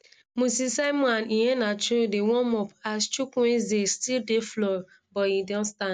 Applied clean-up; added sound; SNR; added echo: none; none; none; none.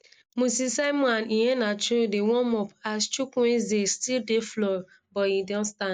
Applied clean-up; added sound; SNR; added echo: neural mask model Resemble Enhance denoiser.